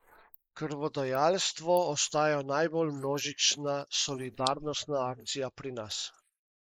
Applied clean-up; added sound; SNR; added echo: neural mask model Resemble Enhance denoiser.